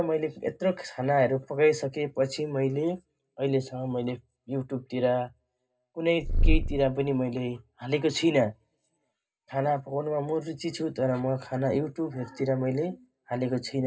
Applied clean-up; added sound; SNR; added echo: none; Purr; -5 dB; reverberation time 0.2 s.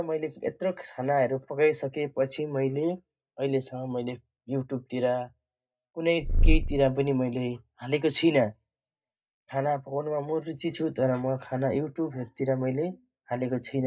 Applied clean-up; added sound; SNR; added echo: neural mask model DeepFilterNet 3.